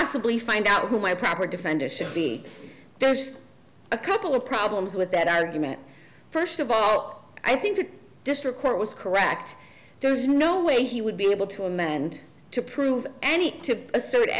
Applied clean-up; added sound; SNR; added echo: none; none; none; none.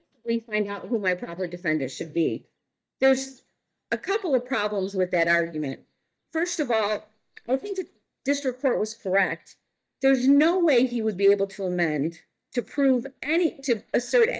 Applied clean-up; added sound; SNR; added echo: neural mask model DeepFilterNet 3.